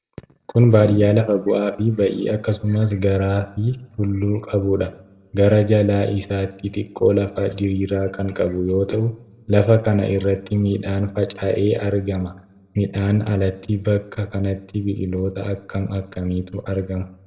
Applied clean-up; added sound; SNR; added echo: none; none; none; reverberation time 0.7 s.